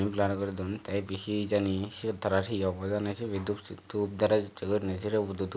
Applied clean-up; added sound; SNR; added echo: none; none; none; none.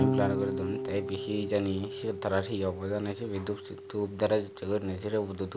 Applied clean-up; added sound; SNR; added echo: none; Electric guitar / Bass guitar; 4 dB; none.